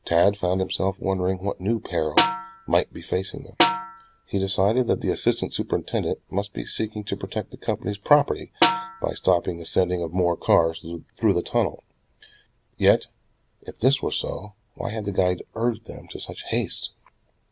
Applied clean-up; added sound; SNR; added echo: none; Snare drum; 0 dB; none.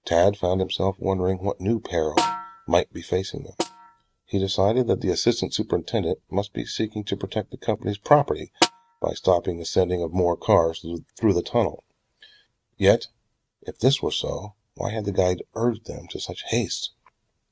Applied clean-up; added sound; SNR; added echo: neural mask model RNNoise.